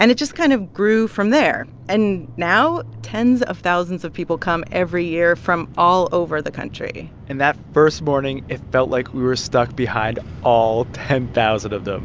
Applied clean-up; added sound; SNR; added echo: none; none; none; none.